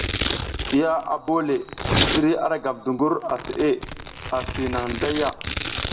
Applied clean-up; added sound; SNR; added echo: none; Domestic sounds, home sounds; 4 dB; reverberation time 0.6 s.